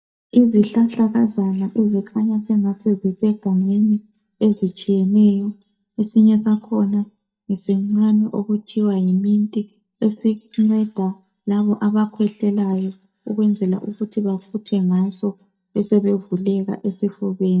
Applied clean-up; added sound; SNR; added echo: neural mask model DeepFilterNet 3.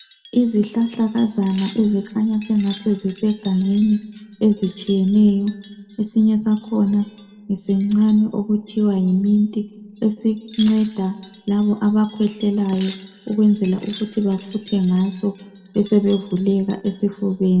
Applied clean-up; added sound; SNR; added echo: none; Wind chime; 19 dB; reverberation time 1.0 s.